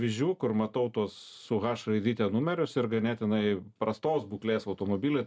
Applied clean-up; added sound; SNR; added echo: none; none; none; none.